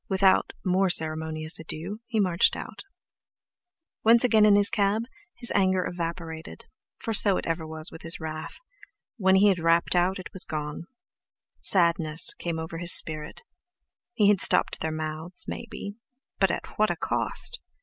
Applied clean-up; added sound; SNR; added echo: none; none; none; none.